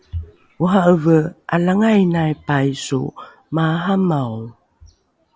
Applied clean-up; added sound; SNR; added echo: none; none; none; none.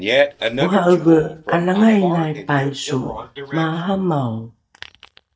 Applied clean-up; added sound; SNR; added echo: neural mask model DeepFilterNet 3.